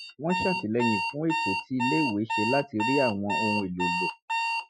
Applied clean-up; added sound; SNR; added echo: classical method Wiener filter.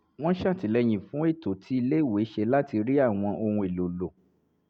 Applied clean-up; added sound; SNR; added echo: none; none; none; none.